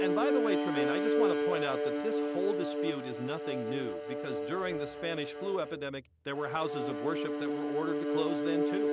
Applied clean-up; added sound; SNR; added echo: none; Bowed string instrument; -4 dB; none.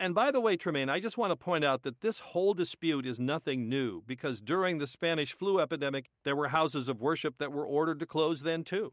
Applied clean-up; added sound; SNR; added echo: none; none; none; none.